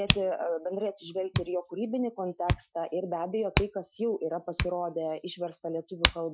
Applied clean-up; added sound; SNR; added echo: classical method Wiener filter.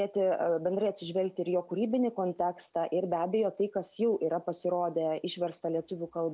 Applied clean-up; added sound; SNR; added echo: none; none; none; none.